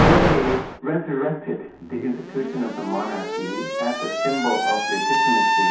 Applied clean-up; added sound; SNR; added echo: none; Alarm; -2 dB; reverberation time 0.6 s.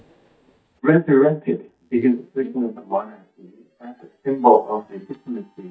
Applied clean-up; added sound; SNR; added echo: neural mask model DeepFilterNet 3.